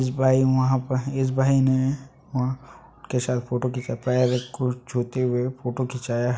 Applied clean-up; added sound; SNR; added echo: none; none; none; none.